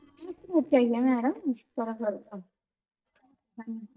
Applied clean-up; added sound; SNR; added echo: neural mask model DeepFilterNet 3.